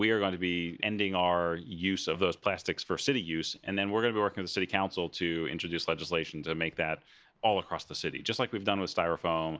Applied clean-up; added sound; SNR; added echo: none; none; none; none.